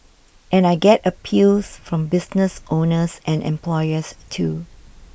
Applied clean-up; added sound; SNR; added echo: neural mask model Resemble Enhance denoiser.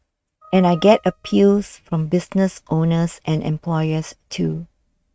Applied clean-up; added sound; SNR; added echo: neural mask model RNNoise.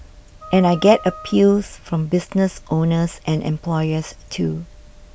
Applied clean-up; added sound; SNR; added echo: none; Wind instrument, woodwind instrument; 20 dB; none.